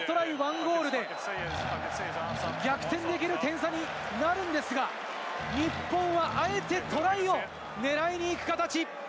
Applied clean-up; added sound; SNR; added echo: none; Accelerating, revving, vroom; 13 dB; none.